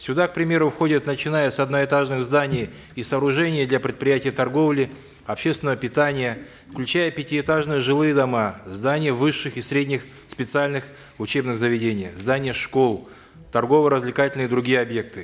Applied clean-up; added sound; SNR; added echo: none; none; none; none.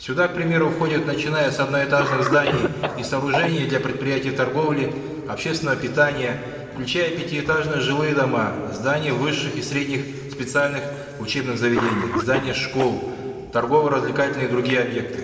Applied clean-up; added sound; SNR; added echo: none; Cough; 11 dB; reverberation time 2.7 s.